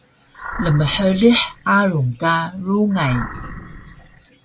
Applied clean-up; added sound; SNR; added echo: none; Animal; 13 dB; none.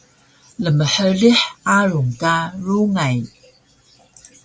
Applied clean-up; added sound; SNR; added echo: none; none; none; none.